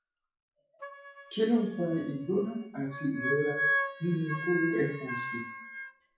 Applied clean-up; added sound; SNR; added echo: classical method WPE with log-MMSE.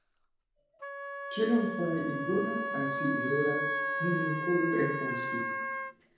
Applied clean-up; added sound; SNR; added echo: none; Wind instrument, woodwind instrument; 4 dB; reverberation time 0.9 s.